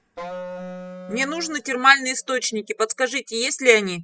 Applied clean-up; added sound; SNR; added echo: classical method spectral subtraction.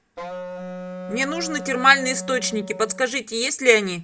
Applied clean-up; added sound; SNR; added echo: none; Wind instrument, woodwind instrument; 12 dB; none.